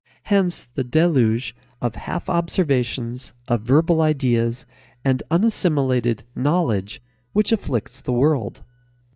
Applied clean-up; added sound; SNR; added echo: neural mask model DeepFilterNet 3.